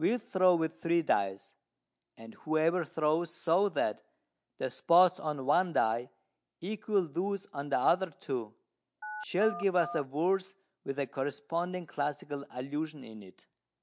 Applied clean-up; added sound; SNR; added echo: none; Telephone; 9 dB; none.